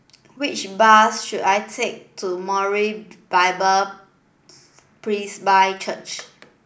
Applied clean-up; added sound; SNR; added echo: none; none; none; none.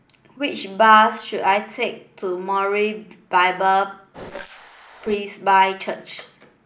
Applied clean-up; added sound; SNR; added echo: neural mask model Resemble Enhance denoiser.